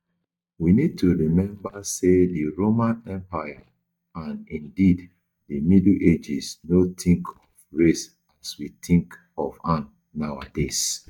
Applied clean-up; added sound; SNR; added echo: neural mask model DeepFilterNet 3.